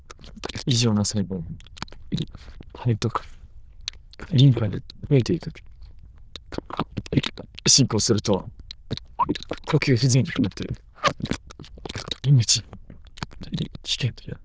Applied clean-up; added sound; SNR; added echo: neural diffusion model UNIVERSE++.